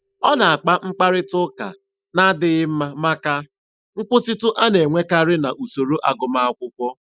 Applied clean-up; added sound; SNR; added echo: neural mask model DeepFilterNet 3.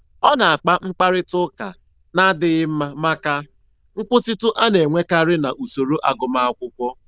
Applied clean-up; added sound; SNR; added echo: neural diffusion model UNIVERSE++.